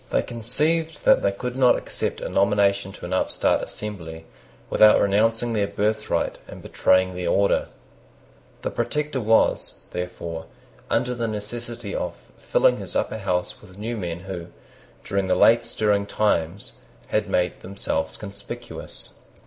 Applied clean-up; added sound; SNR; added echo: none; none; none; none.